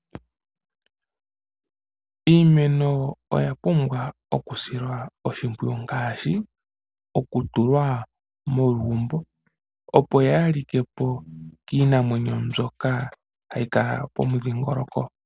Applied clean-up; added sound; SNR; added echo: none; none; none; none.